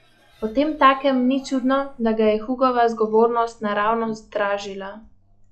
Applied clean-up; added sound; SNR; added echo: classical method log-MMSE.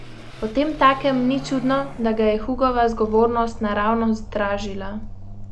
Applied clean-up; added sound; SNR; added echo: none; Car passing by / Accelerating, revving, vroom; 12 dB; none.